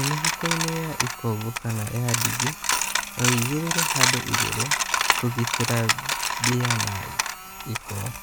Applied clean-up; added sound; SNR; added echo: none; Coin (dropping); -2 dB; none.